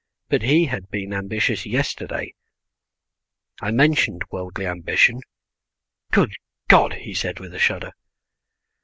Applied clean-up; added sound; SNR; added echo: none; none; none; none.